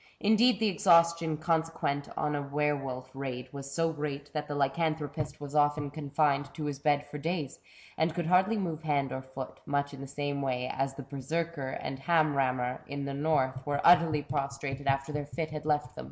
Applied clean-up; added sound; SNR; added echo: none; none; none; none.